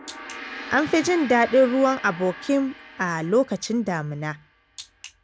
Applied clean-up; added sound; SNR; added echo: none; Gong; 16 dB; none.